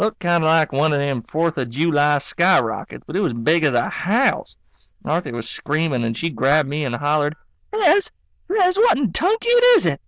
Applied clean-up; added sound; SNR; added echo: neural diffusion model UNIVERSE++.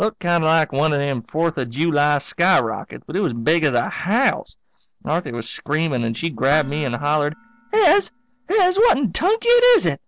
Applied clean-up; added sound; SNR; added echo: neural separator model SepFormer DNS4.